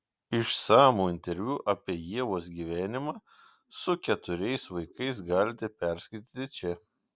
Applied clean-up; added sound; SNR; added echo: none; none; none; none.